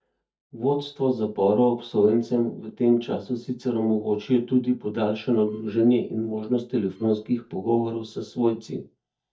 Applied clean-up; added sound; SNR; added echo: neural mask model DeepFilterNet 3.